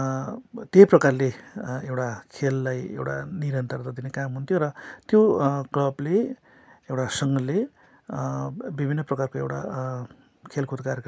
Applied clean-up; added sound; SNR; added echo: none; none; none; none.